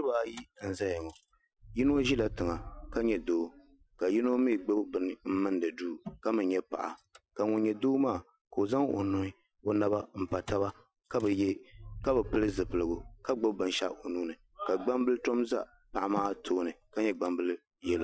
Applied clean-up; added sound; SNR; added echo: classical method Wiener filter.